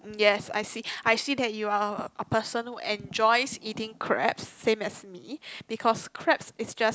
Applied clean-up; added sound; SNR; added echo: none; none; none; none.